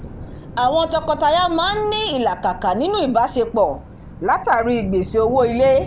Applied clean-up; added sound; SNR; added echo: none; Thunder; 15 dB; none.